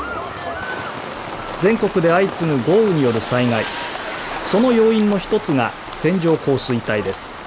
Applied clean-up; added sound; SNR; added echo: none; Livestock, farm animals, working animals; 16 dB; none.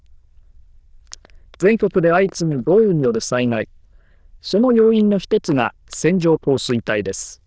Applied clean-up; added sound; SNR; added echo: neural diffusion model UNIVERSE++.